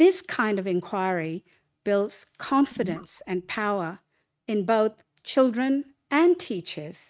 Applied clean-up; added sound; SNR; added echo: neural mask model RNNoise.